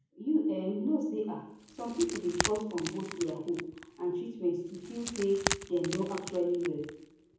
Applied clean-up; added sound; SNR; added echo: none; Wood; 7 dB; reverberation time 1.2 s.